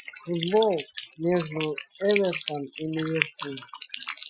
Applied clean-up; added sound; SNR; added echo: classical method Wiener filter.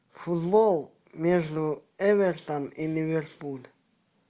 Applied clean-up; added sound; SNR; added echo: none; none; none; none.